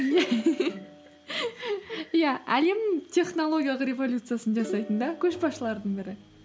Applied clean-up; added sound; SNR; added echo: none; Plucked string instrument; 14 dB; none.